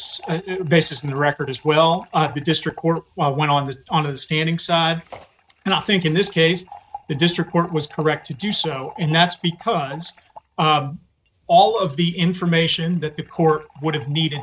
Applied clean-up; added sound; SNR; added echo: neural mask model RNNoise.